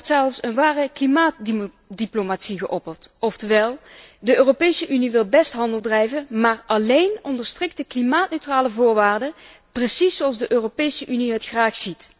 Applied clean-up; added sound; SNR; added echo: none; none; none; none.